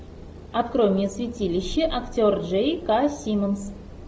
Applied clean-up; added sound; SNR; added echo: none; none; none; none.